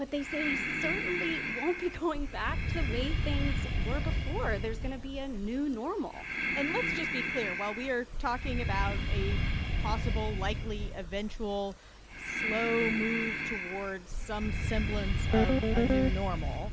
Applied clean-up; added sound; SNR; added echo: none; Guitar + Breathing; -4 dB; none.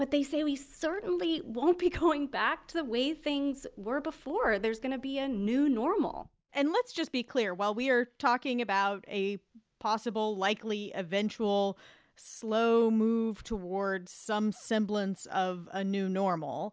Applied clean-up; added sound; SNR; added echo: none; none; none; none.